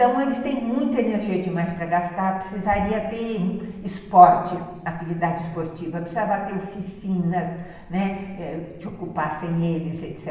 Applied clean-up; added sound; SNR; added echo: none; none; none; reverberation time 1.1 s.